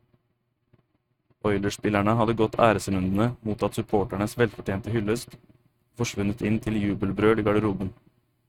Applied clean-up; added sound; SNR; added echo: neural mask model RNNoise.